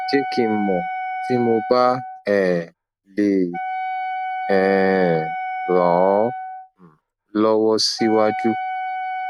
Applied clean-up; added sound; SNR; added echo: none; Wind instrument, woodwind instrument; 7 dB; none.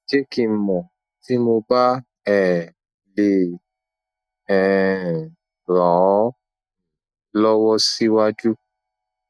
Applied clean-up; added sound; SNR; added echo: neural mask model DeepFilterNet 3.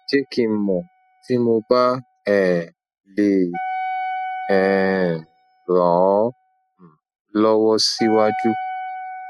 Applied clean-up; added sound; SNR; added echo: classical method spectral subtraction.